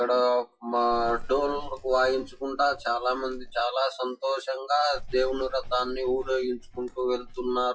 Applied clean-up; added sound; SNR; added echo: classical method WPE with log-MMSE.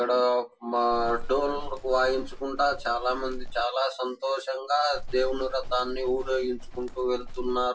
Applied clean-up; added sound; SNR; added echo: none; Livestock, farm animals, working animals; 7 dB; reverberation time 0.1 s.